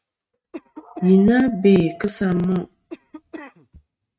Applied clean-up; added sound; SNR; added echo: neural mask model RNNoise.